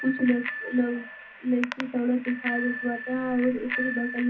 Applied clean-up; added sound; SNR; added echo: none; Bicycle bell; 8 dB; reverberation time 0.4 s.